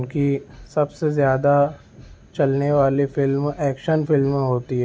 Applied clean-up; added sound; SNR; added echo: none; none; none; none.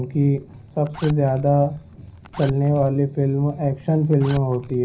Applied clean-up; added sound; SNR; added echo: none; Zipper (clothing); 20 dB; reverberation time 0.4 s.